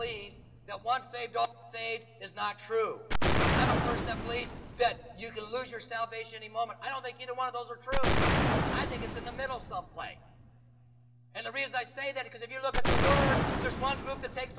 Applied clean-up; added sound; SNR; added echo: none; Explosion; -3 dB; reverberation time 2.2 s.